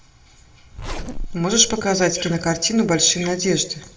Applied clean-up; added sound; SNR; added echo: none; Zipper (clothing); 8 dB; reverberation time 0.5 s.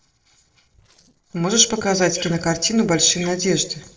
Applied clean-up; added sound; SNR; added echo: neural separator model SepFormer DNS4.